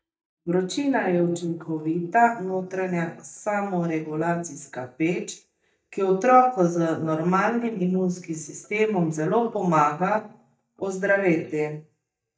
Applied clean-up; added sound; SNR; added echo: neural mask model DeepFilterNet 3.